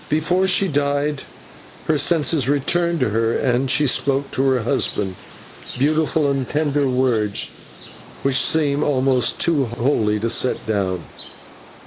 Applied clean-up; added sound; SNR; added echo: neural mask model Resemble Enhance denoiser.